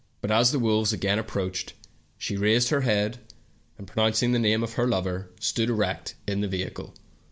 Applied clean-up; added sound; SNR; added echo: none; none; none; none.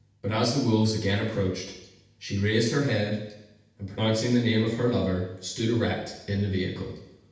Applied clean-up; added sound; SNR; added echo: none; none; none; reverberation time 0.9 s.